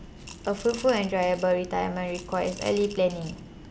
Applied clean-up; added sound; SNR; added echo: none; Coin (dropping) / Glass; 19 dB; none.